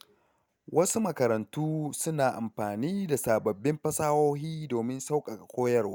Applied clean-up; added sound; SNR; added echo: none; none; none; none.